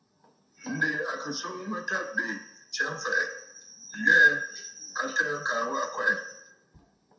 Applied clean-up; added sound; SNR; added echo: none; none; none; reverberation time 0.6 s.